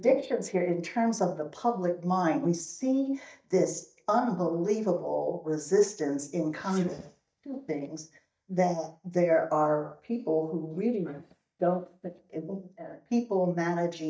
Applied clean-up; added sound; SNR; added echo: neural mask model DeepFilterNet 3.